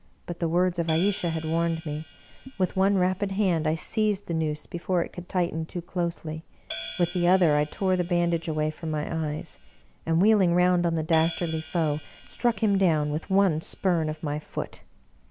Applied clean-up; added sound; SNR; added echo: none; Hi-hat; 15 dB; none.